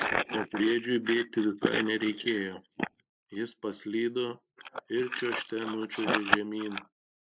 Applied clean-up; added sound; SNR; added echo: neural mask model Resemble Enhance denoiser.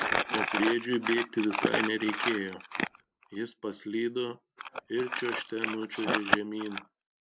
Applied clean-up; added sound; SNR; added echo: none; Crumpling, crinkling; 1 dB; none.